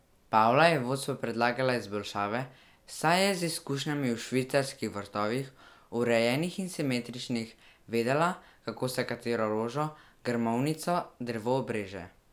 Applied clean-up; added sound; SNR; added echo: none; none; none; none.